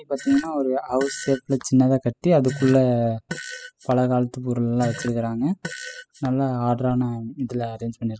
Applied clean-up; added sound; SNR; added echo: classical method spectral subtraction.